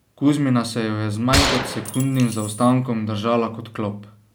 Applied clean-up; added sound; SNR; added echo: none; Gunshot, gunfire; 4 dB; none.